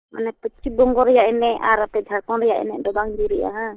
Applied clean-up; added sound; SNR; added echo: neural mask model DeepFilterNet 3.